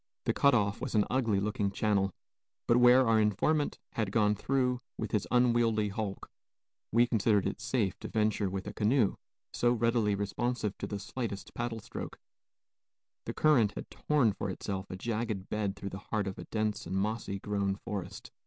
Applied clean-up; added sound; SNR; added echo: none; none; none; none.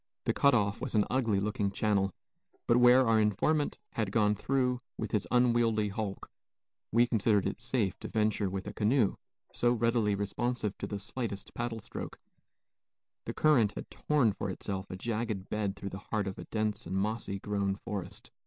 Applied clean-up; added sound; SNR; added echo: neural mask model Resemble Enhance denoiser.